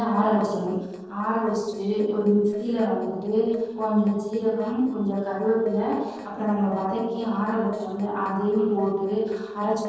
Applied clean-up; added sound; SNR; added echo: neural separator model SepFormer DNS4.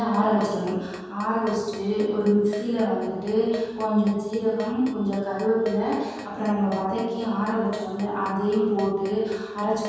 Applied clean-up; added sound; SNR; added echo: none; Keyboard (musical); 18 dB; reverberation time 1.2 s.